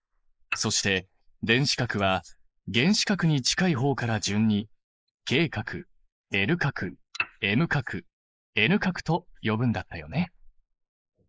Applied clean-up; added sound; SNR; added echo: neural mask model Resemble Enhance denoiser.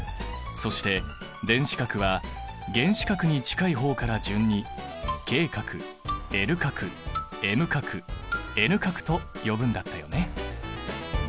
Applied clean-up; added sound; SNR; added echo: none; none; none; none.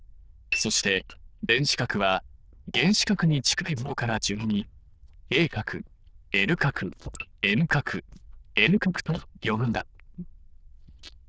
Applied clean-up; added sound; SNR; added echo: neural diffusion model UNIVERSE++.